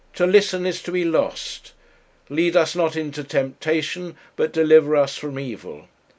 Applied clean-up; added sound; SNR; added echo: none; none; none; none.